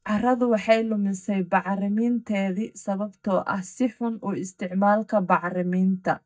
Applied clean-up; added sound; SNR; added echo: neural mask model DeepFilterNet 3.